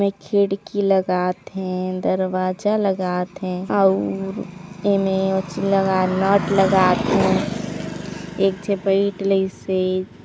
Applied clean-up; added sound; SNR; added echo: none; none; none; none.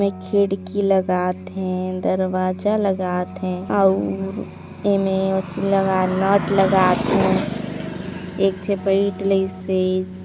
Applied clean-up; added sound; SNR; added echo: none; Keyboard (musical); 16 dB; none.